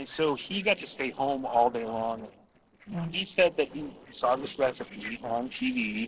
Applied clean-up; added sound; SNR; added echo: neural separator model SepFormer DNS4.